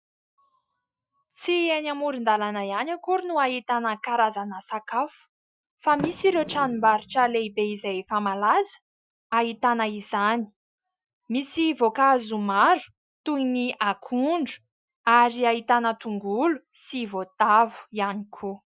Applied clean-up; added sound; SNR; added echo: classical method Wiener filter.